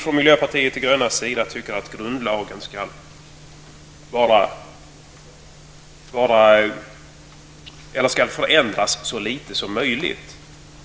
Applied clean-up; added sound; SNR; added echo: none; none; none; none.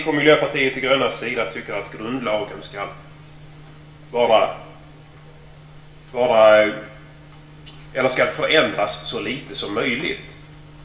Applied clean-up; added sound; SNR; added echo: none; none; none; reverberation time 0.5 s.